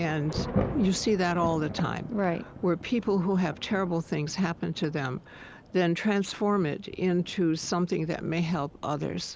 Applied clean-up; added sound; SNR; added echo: none; Thunder / Rain; 11 dB; none.